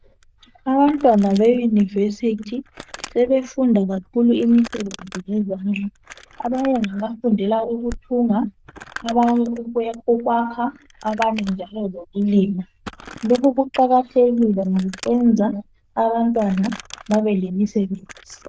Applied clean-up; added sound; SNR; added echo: neural diffusion model UNIVERSE++.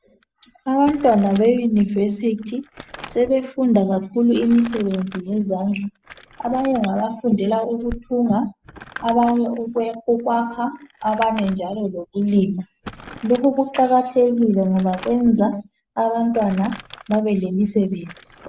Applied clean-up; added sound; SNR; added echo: none; Crumpling, crinkling; 20 dB; none.